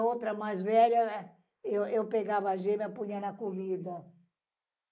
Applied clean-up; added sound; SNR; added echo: neural mask model Resemble Enhance denoiser.